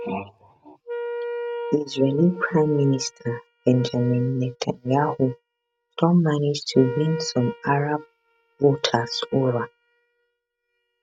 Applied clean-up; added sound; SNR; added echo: neural mask model RNNoise.